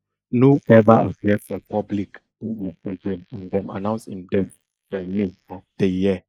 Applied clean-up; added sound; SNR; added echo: neural mask model Resemble Enhance denoiser.